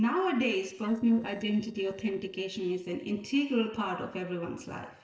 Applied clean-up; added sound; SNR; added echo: neural separator model SepFormer DNS4.